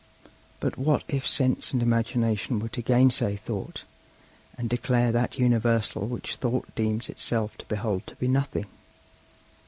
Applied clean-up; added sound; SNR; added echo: none; none; none; none.